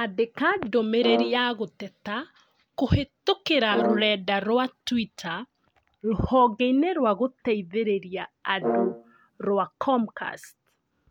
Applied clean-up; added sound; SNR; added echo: none; Brass instrument; 4 dB; none.